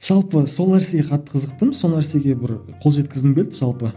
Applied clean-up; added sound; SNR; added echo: none; none; none; none.